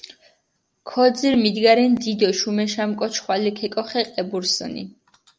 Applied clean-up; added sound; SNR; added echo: none; none; none; none.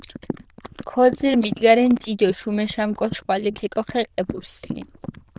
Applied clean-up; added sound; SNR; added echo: neural diffusion model UNIVERSE++.